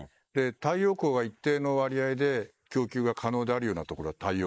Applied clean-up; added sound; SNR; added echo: neural mask model Resemble Enhance denoiser.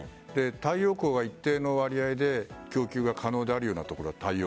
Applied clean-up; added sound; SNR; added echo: none; none; none; none.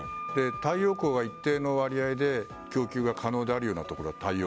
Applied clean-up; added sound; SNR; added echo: none; Wind instrument, woodwind instrument; 13 dB; none.